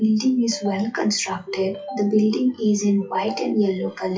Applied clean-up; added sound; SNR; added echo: classical method WPE with log-MMSE.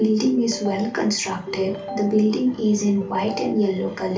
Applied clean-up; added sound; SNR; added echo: none; Ringtone; 12 dB; reverberation time 0.3 s.